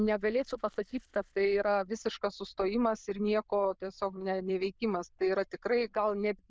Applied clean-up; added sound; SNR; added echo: neural diffusion model UNIVERSE++.